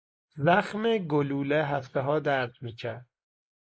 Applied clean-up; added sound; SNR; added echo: neural mask model Resemble Enhance denoiser.